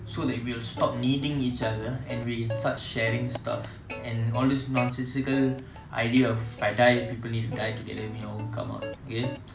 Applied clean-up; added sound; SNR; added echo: none; Plucked string instrument; 13 dB; none.